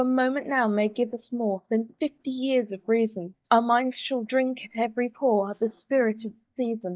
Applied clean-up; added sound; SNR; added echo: neural mask model DeepFilterNet 3.